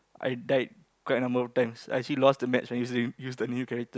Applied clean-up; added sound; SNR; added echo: none; none; none; none.